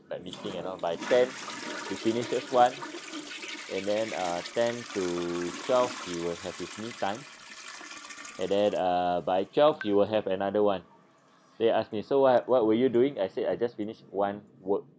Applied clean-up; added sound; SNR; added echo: none; Toilet flush; 15 dB; none.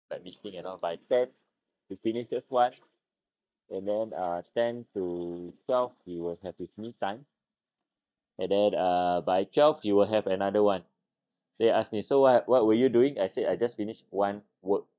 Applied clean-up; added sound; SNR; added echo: neural mask model DeepFilterNet 3.